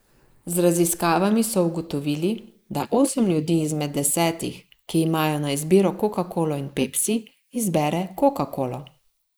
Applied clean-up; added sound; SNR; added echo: neural mask model Resemble Enhance denoiser.